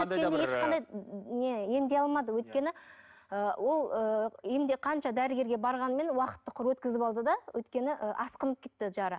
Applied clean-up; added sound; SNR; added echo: none; none; none; none.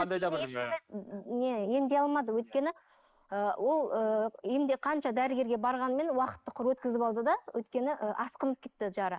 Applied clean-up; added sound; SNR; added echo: neural mask model Resemble Enhance denoiser.